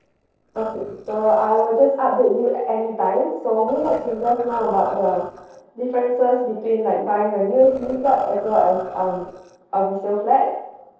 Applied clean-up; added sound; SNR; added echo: neural separator model SepFormer DNS4.